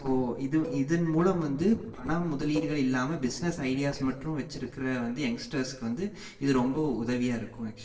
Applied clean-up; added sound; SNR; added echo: neural separator model SepFormer DNS4.